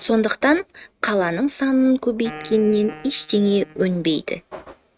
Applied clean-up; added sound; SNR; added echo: neural mask model RNNoise.